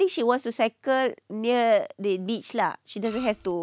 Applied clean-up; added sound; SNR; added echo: none; Printer; 19 dB; none.